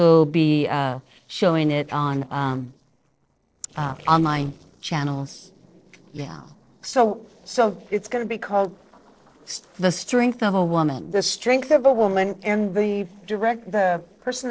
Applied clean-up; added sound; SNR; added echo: neural separator model SepFormer DNS4.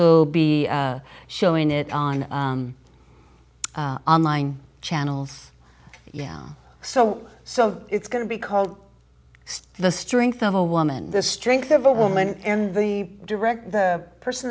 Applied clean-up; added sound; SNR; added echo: none; none; none; none.